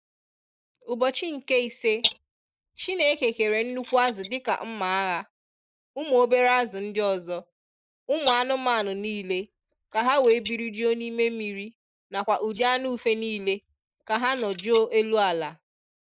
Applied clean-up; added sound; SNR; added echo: neural mask model Resemble Enhance denoiser.